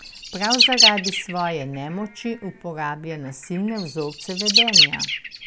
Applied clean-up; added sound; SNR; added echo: none; Bird; -5 dB; none.